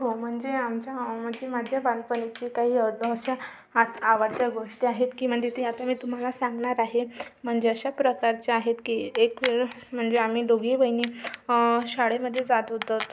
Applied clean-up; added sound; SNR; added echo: none; none; none; none.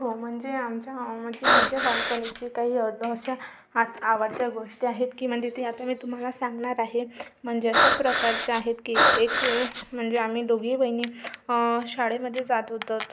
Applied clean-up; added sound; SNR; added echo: none; Breathing; -4 dB; none.